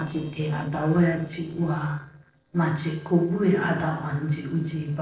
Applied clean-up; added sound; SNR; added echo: neural separator model SepFormer DNS4.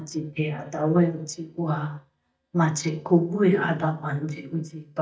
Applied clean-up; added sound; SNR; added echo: neural mask model DeepFilterNet 3.